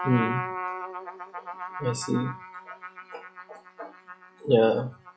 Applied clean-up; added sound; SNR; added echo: classical method log-MMSE.